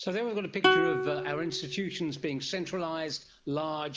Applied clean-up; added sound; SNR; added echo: none; Plucked string instrument; -1 dB; none.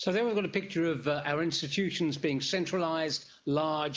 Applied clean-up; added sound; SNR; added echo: none; none; none; none.